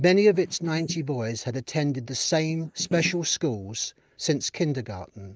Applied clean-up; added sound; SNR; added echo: neural mask model Resemble Enhance denoiser.